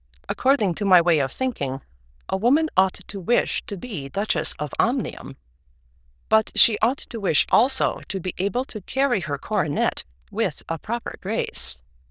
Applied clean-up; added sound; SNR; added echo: neural diffusion model UNIVERSE++.